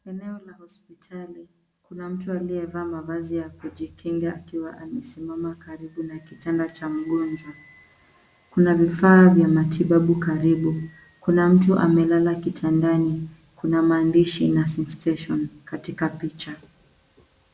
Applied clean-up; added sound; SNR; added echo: none; none; none; none.